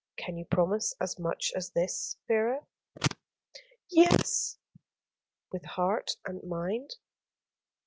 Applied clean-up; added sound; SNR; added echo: none; none; none; none.